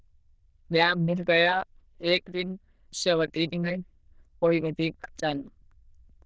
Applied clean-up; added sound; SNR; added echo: neural diffusion model UNIVERSE++.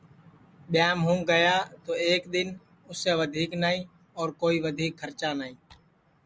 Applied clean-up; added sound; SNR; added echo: none; none; none; none.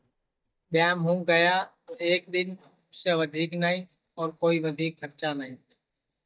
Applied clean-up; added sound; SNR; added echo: neural mask model DeepFilterNet 3.